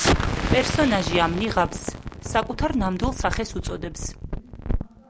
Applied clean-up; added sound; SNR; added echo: none; Explosion; 1 dB; none.